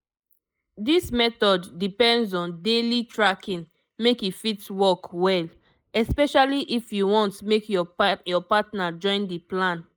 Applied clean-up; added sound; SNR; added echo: neural mask model Resemble Enhance denoiser.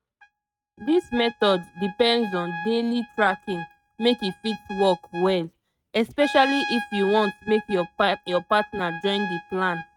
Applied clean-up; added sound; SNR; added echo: neural mask model RNNoise.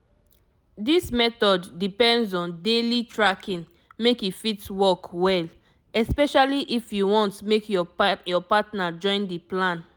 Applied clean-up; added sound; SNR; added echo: none; none; none; none.